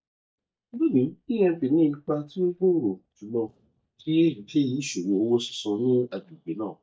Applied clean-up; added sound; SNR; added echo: neural mask model DeepFilterNet 3.